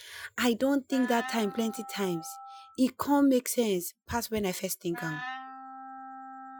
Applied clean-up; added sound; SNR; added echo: classical method Wiener filter.